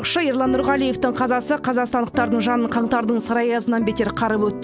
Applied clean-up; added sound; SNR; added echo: none; none; none; none.